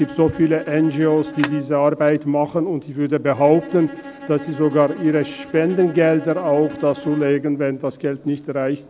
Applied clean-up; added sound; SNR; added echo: none; Bowed string instrument + Telephone; 17 dB; none.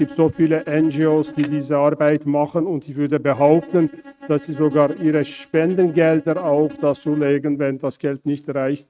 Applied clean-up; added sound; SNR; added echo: neural mask model RNNoise.